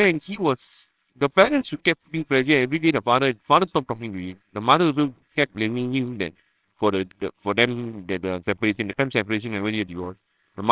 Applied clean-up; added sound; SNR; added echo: neural separator model SepFormer WHAMR!.